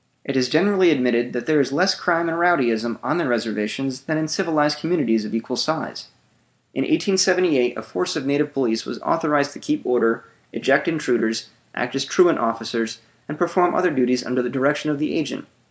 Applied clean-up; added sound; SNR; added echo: none; none; none; none.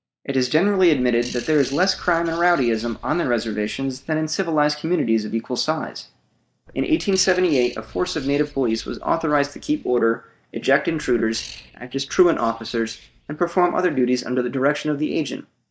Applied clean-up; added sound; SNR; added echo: neural mask model DeepFilterNet 3.